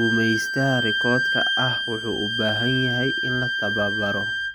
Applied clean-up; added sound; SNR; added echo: none; Wind instrument, woodwind instrument; -1 dB; none.